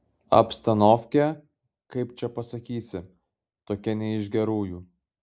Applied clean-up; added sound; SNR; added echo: none; none; none; none.